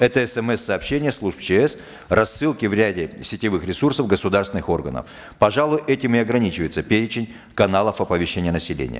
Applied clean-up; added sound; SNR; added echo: none; none; none; none.